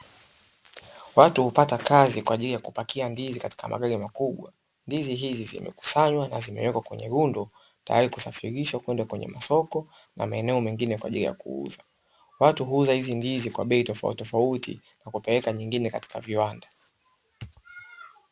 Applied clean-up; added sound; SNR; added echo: none; none; none; none.